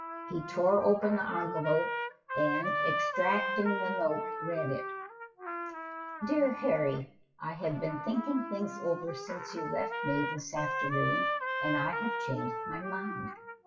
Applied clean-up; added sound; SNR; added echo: classical method WPE with log-MMSE.